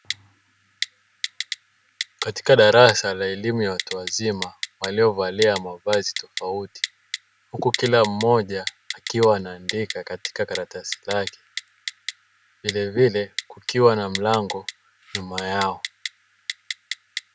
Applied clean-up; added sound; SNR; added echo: none; Typing; 11 dB; none.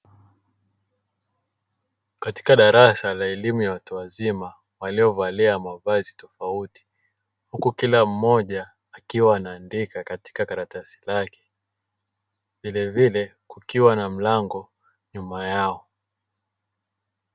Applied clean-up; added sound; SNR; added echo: none; none; none; none.